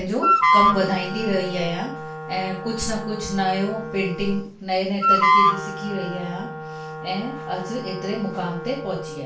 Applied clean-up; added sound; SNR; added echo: none; Wind instrument, woodwind instrument; -2 dB; reverberation time 0.3 s.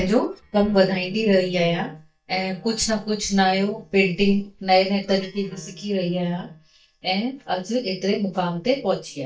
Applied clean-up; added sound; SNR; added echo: neural mask model DeepFilterNet 3.